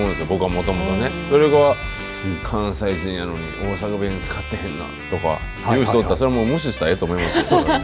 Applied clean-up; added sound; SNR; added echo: none; none; none; none.